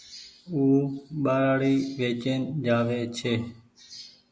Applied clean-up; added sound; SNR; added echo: none; none; none; none.